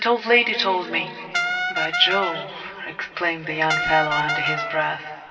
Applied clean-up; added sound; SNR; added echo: none; Brass instrument; 1 dB; reverberation time 3.0 s.